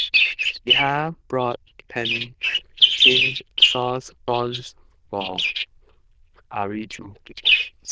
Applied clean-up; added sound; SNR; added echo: neural diffusion model UNIVERSE++.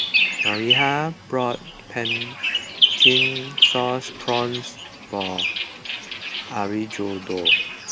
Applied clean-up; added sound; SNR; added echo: none; Bird vocalization, bird call, bird song; -4 dB; none.